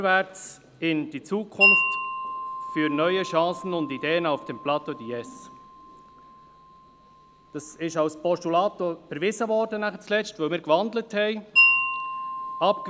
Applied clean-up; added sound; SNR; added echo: none; Wind chime; 2 dB; none.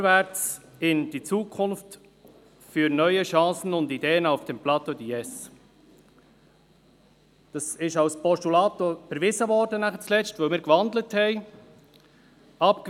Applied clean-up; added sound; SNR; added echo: none; none; none; none.